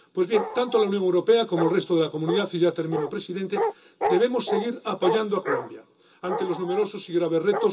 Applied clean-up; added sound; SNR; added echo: none; Bark; 7 dB; reverberation time 0.2 s.